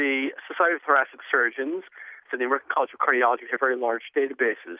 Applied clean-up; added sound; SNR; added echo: none; none; none; none.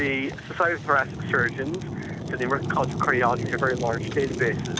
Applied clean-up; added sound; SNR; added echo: none; Fire; 5 dB; none.